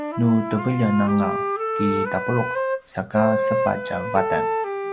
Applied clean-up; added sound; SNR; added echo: none; Wind instrument, woodwind instrument; 2 dB; none.